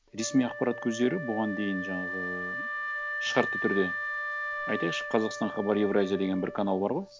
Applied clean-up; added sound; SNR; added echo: none; Wind instrument, woodwind instrument; 6 dB; none.